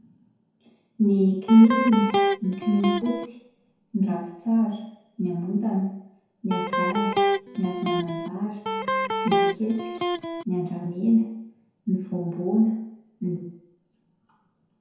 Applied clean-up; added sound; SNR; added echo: none; Electric guitar; 1 dB; reverberation time 0.9 s.